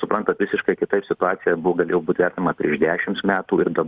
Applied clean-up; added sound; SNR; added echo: none; none; none; none.